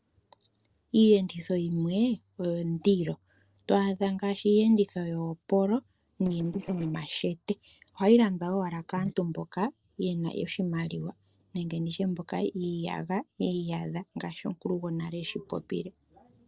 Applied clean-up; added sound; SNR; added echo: neural separator model SepFormer DNS4.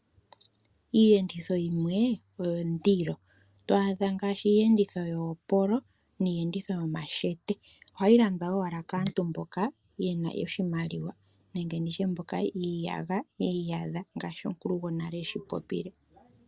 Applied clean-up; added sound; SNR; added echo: none; none; none; none.